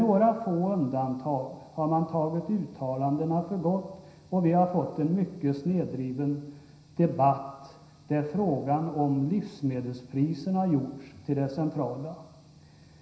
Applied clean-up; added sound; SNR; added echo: none; none; none; reverberation time 0.9 s.